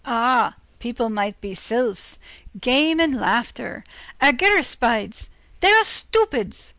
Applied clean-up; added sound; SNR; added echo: none; none; none; none.